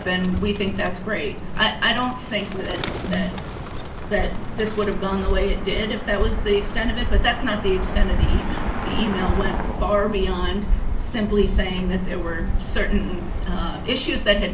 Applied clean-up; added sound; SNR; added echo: none; Bird; -1 dB; reverberation time 0.4 s.